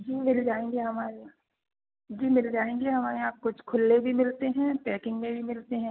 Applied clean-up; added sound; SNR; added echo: none; none; none; none.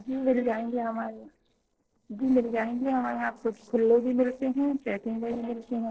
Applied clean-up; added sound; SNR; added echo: neural separator model SepFormer DNS4.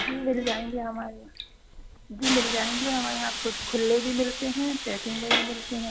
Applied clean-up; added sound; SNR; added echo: none; Hiss; 3 dB; none.